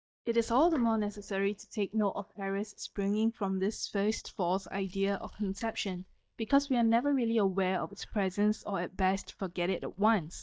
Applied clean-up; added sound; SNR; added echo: neural mask model DeepFilterNet 3.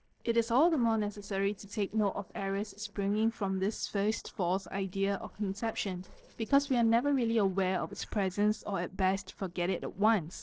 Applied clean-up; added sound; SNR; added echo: neural separator model SepFormer DNS4.